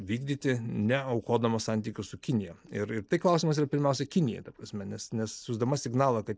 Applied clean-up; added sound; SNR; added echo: neural mask model Resemble Enhance denoiser.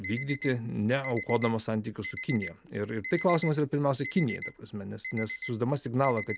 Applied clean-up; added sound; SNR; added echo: none; Alarm; 11 dB; none.